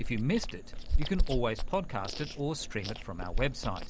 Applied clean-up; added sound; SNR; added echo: none; Chewing, mastication; -2 dB; none.